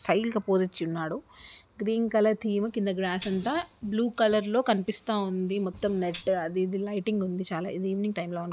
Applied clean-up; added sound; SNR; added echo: none; Tambourine; 3 dB; none.